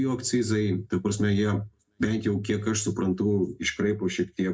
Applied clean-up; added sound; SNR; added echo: none; none; none; reverberation time 0.2 s.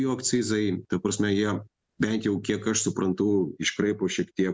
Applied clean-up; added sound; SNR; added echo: none; none; none; none.